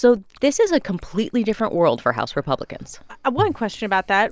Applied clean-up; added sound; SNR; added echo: none; Chewing, mastication; 19 dB; none.